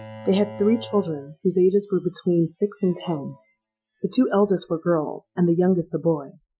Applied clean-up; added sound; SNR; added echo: classical method Wiener filter.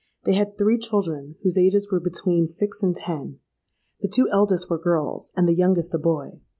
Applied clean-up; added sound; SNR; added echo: none; none; none; none.